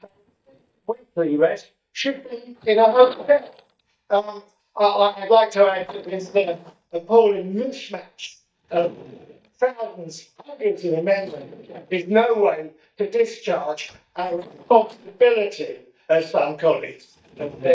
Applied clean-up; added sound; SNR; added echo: neural mask model DeepFilterNet 3.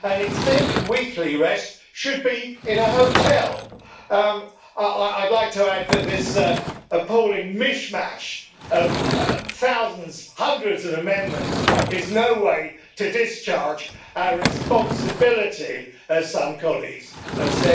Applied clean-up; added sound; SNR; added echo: none; Sliding door / Wood; 5 dB; reverberation time 0.4 s.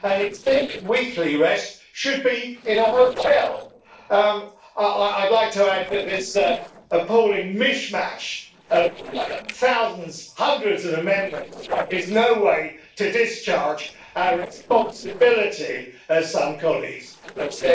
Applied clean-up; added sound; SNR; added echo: neural separator model SepFormer DNS4.